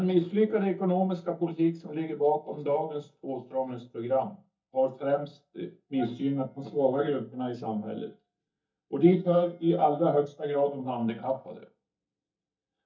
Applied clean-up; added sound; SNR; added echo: neural mask model DeepFilterNet 3.